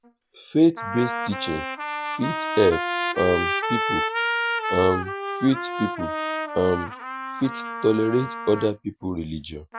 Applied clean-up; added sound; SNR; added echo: none; Trumpet; 4 dB; none.